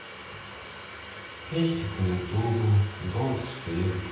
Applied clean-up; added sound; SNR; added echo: none; none; none; reverberation time 0.9 s.